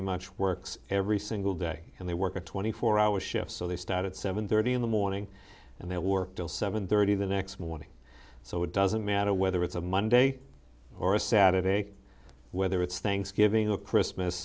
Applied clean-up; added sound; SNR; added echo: none; none; none; none.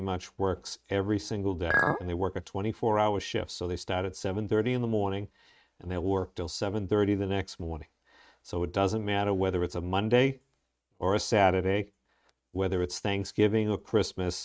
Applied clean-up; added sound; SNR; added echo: neural mask model RNNoise.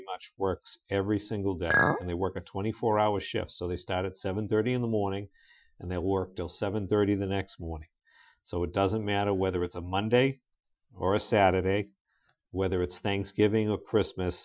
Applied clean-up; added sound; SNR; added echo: classical method Wiener filter.